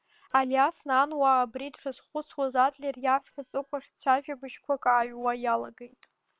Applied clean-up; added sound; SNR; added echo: neural separator model SepFormer WHAM!.